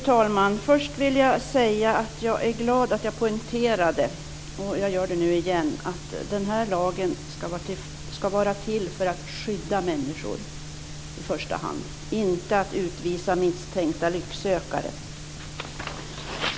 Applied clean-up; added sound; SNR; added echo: none; none; none; none.